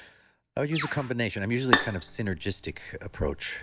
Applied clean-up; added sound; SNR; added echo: none; Bowed string instrument + Bird; 1 dB; none.